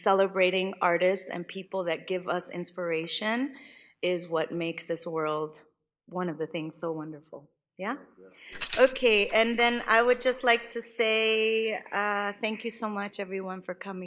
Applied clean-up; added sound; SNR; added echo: neural mask model Resemble Enhance denoiser.